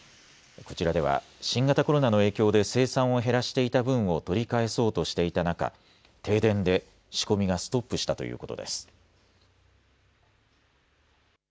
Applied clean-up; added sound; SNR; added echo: none; none; none; none.